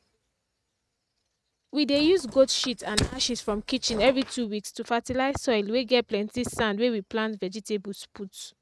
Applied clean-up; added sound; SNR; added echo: neural mask model RNNoise.